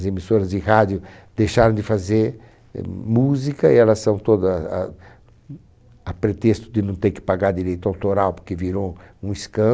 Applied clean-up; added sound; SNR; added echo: none; none; none; none.